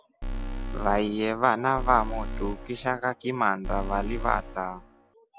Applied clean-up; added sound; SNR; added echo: none; Alarm; 5 dB; none.